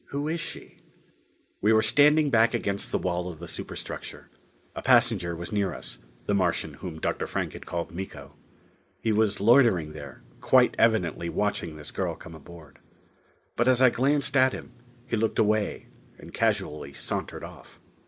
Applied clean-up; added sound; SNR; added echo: none; none; none; none.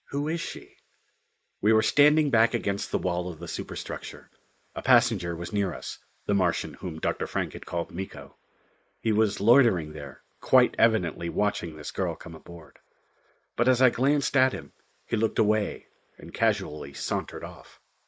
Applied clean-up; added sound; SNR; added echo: neural mask model Resemble Enhance denoiser.